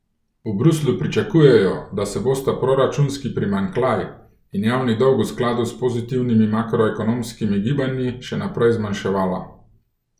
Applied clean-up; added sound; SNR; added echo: none; none; none; none.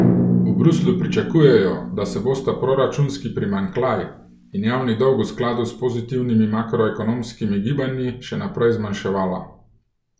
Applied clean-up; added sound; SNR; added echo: none; Drum; 6 dB; none.